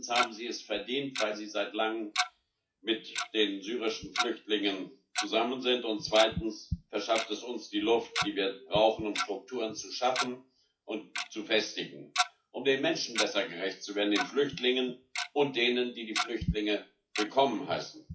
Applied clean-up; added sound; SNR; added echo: classical method WPE with log-MMSE.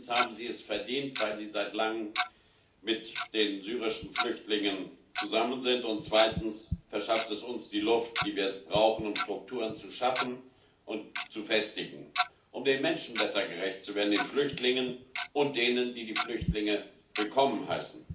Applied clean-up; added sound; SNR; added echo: none; Tick-tock; 7 dB; reverberation time 0.4 s.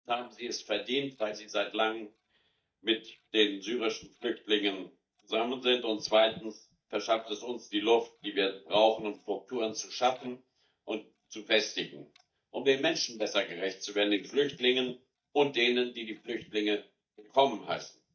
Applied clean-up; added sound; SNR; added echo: neural mask model DeepFilterNet 3.